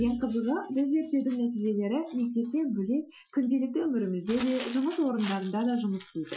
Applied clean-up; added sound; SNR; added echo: classical method Wiener filter.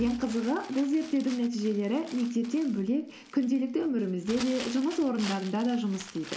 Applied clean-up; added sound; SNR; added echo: none; Crumpling, crinkling; 17 dB; none.